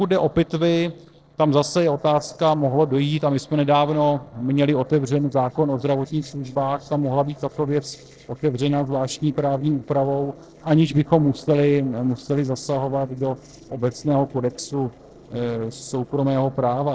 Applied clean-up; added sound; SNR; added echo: neural separator model SepFormer DNS4.